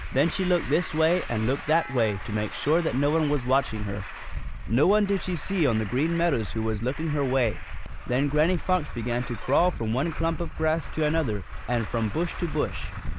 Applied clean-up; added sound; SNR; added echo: none; Truck; 7 dB; none.